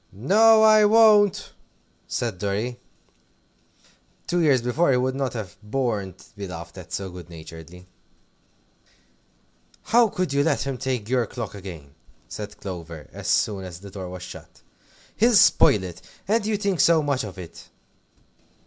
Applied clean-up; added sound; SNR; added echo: none; none; none; none.